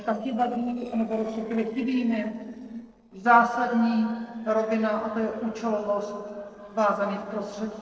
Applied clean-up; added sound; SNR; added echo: neural separator model SepFormer DNS4.